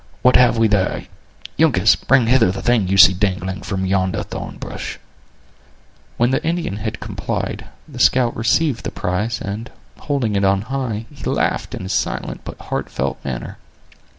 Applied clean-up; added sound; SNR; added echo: none; none; none; none.